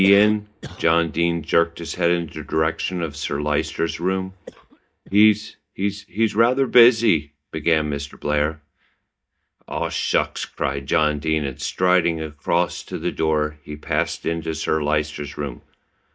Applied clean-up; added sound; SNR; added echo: neural mask model DeepFilterNet 3.